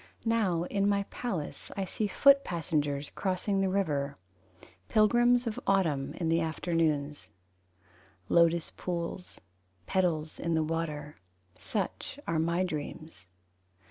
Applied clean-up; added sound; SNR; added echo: none; none; none; none.